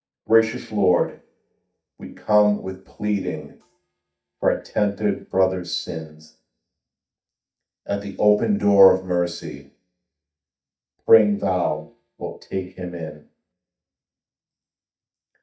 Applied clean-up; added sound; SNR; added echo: neural mask model DeepFilterNet 3.